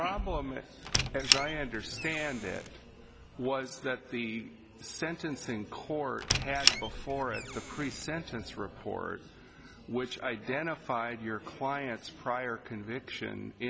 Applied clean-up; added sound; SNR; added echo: none; Squeak; -2 dB; none.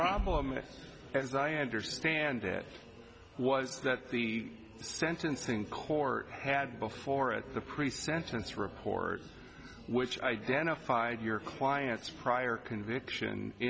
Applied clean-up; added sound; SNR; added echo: none; none; none; none.